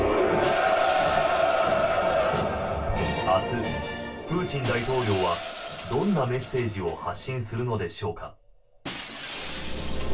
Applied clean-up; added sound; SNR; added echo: none; Shatter; 13 dB; reverberation time 0.2 s.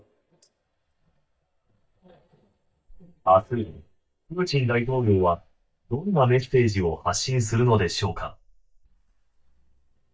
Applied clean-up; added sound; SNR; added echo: neural mask model DeepFilterNet 3.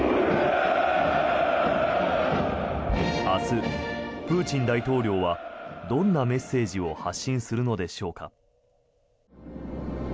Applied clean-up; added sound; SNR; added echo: none; none; none; none.